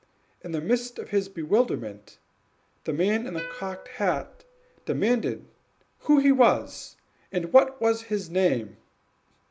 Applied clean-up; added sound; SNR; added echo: none; Plucked string instrument; 18 dB; none.